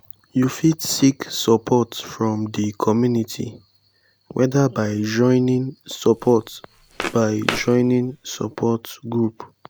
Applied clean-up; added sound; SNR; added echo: none; Walk, footsteps; 12 dB; none.